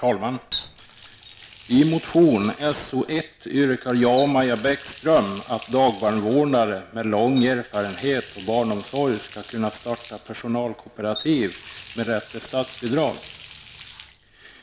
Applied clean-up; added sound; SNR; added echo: none; Water tap, faucet; 19 dB; none.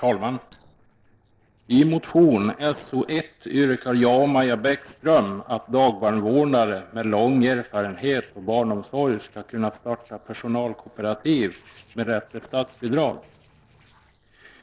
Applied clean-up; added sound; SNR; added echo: neural separator model SepFormer DNS4.